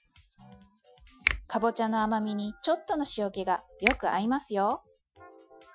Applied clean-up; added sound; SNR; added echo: classical method Wiener filter.